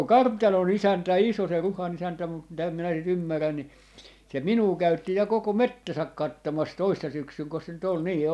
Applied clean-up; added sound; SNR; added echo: none; none; none; none.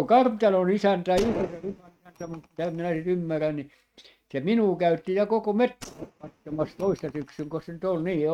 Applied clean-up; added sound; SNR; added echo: neural mask model RNNoise.